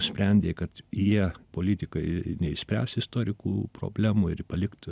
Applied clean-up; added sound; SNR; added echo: none; none; none; none.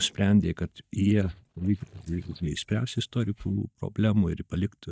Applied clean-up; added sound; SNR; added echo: neural mask model DeepFilterNet 3.